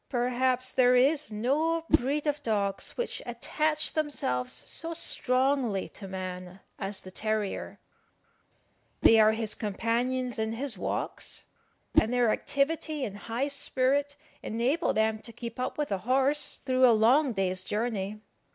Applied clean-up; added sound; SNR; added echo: none; Whoosh, swoosh, swish; 6 dB; none.